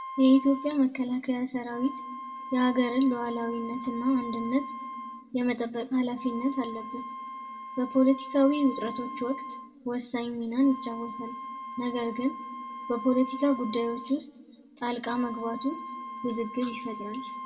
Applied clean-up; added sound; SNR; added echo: none; Wind instrument, woodwind instrument; 11 dB; reverberation time 1.2 s.